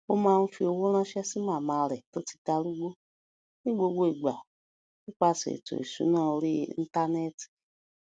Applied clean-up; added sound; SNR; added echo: none; none; none; none.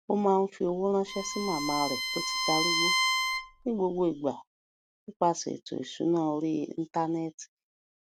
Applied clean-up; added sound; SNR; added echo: none; Bowed string instrument; 1 dB; none.